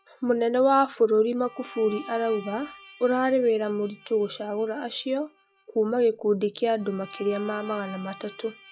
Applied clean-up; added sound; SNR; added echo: classical method log-MMSE.